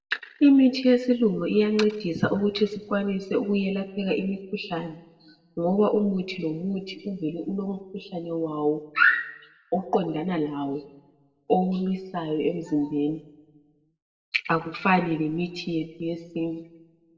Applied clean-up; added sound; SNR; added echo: none; none; none; reverberation time 0.8 s.